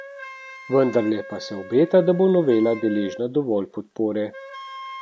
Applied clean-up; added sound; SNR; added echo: none; Wind instrument, woodwind instrument; 17 dB; none.